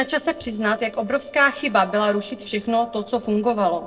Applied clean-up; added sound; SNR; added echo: neural separator model SepFormer DNS4.